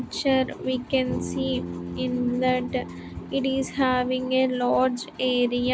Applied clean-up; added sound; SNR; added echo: none; Bass guitar; 13 dB; none.